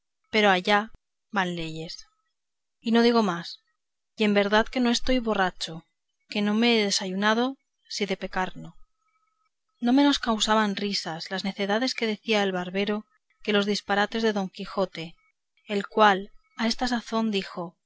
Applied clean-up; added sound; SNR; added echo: none; none; none; none.